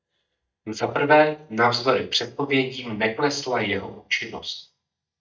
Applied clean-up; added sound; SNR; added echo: neural mask model DeepFilterNet 3.